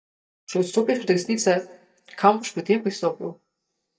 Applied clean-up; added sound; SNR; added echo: neural mask model DeepFilterNet 3.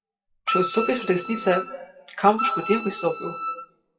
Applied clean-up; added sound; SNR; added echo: classical method WPE with log-MMSE.